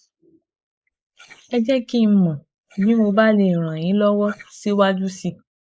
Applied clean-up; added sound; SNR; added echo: neural mask model Resemble Enhance denoiser.